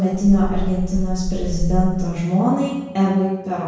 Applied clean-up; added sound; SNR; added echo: none; Meow; 3 dB; reverberation time 1.0 s.